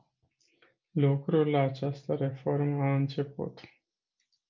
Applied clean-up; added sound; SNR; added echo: none; none; none; none.